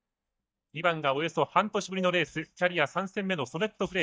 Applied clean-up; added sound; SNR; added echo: neural mask model DeepFilterNet 3.